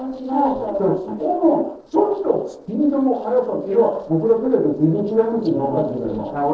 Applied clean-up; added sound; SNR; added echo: neural separator model SepFormer DNS4.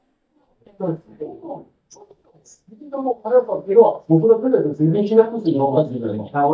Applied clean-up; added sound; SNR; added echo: neural mask model DeepFilterNet 3.